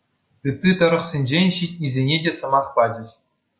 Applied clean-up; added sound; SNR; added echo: none; none; none; none.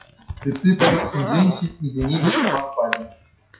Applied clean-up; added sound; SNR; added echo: classical method WPE with log-MMSE.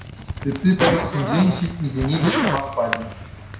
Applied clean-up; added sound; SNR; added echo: none; Zipper (clothing); 3 dB; reverberation time 0.5 s.